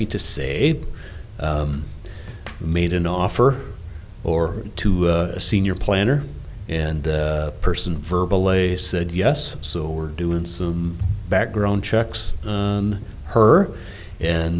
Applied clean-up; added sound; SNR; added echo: none; none; none; none.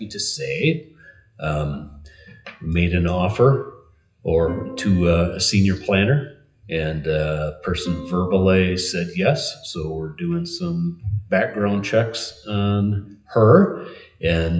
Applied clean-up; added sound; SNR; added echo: classical method WPE with log-MMSE.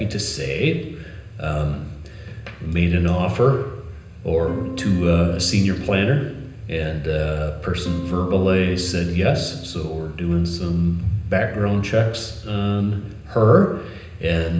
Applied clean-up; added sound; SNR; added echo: none; Electric guitar / Strum; 12 dB; reverberation time 0.9 s.